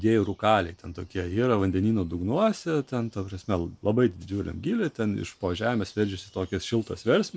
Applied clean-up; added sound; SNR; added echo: none; none; none; none.